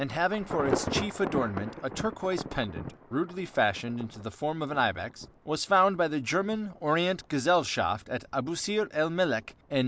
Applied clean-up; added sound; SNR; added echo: none; Thunder / Traffic noise, roadway noise / Rain / Insect; 11 dB; none.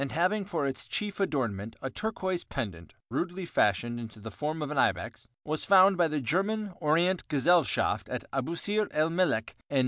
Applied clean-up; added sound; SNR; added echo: none; none; none; none.